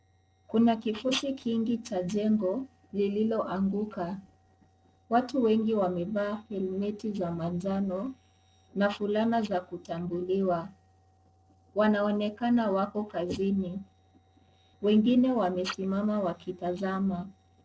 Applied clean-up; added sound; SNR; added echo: neural separator model SepFormer DNS4.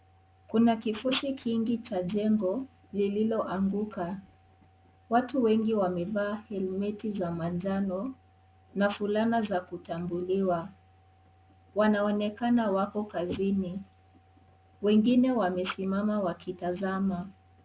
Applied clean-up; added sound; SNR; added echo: none; none; none; none.